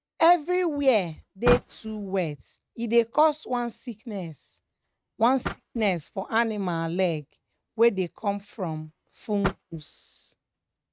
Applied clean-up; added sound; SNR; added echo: neural mask model RNNoise.